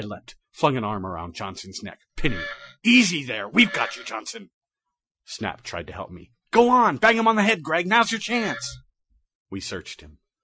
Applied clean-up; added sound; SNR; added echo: classical method Wiener filter.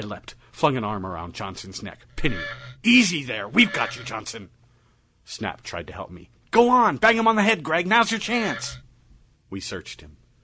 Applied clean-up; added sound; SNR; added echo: none; Wood; 13 dB; none.